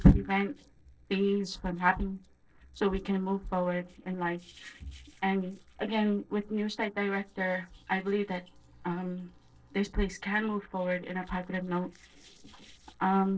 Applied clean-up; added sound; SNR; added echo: neural separator model SepFormer DNS4.